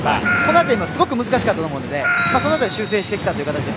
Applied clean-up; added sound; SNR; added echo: none; Meow; 4 dB; none.